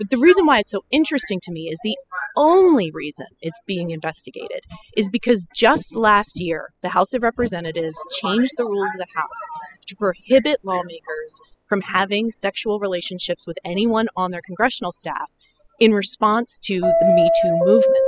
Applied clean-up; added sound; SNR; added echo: classical method spectral subtraction.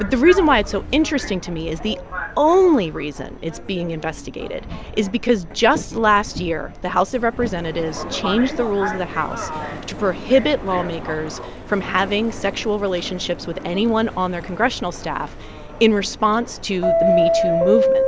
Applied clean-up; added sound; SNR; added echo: none; Subway, metro, underground; 5 dB; none.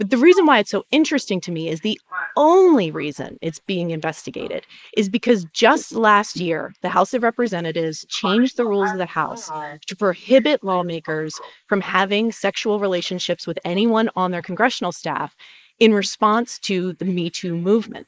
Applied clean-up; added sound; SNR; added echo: neural mask model Resemble Enhance denoiser.